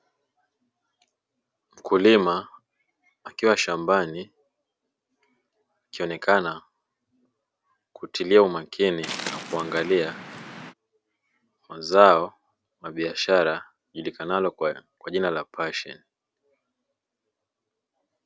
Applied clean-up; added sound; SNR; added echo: none; Waves, surf; 12 dB; none.